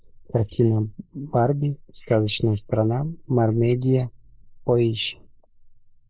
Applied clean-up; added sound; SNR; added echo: neural mask model Resemble Enhance denoiser.